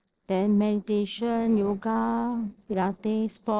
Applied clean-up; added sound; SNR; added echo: neural separator model SepFormer DNS4.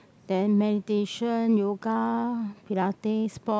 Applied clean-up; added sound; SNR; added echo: none; none; none; none.